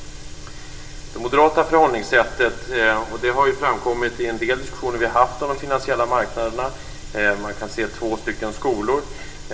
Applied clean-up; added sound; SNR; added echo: none; none; none; reverberation time 0.4 s.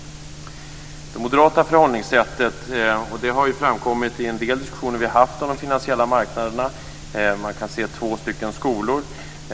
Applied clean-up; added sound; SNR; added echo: none; none; none; none.